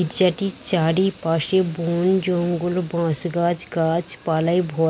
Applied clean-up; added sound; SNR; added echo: none; none; none; none.